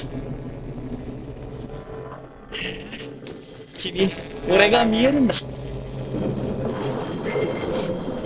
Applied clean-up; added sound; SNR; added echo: neural separator model SepFormer DNS4.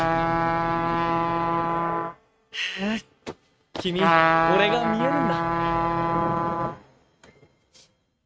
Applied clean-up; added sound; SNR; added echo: neural mask model RNNoise.